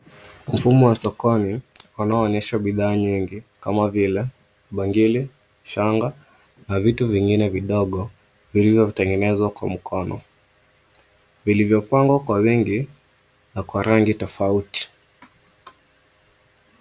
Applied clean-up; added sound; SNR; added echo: none; none; none; none.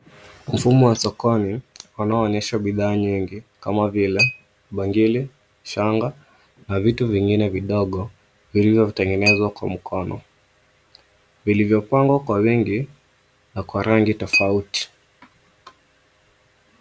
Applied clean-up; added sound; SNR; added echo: none; Chink, clink; 12 dB; none.